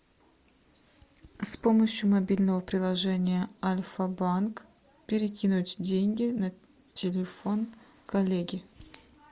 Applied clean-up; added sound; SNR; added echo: none; none; none; none.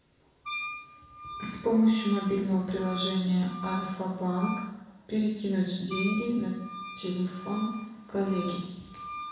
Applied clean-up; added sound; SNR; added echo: none; Wind instrument, woodwind instrument; 12 dB; reverberation time 1.0 s.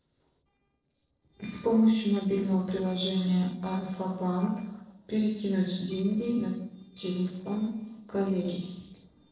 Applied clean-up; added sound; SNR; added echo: neural separator model SepFormer DNS4.